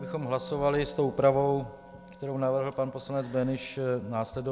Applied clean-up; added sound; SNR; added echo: none; Musical instrument; 19 dB; none.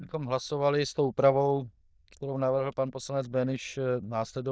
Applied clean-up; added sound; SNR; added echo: neural diffusion model UNIVERSE++.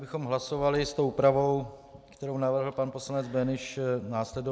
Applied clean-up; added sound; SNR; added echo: none; none; none; none.